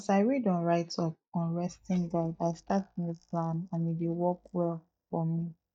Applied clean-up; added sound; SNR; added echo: neural mask model DeepFilterNet 3.